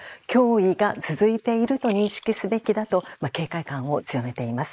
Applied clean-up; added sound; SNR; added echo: neural mask model Resemble Enhance denoiser.